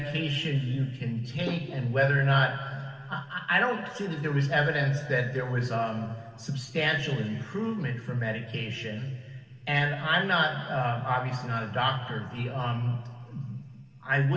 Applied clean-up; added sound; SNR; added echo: none; none; none; reverberation time 2.0 s.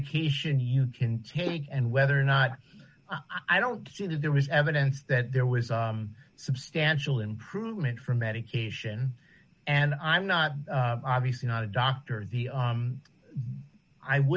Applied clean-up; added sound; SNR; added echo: none; none; none; none.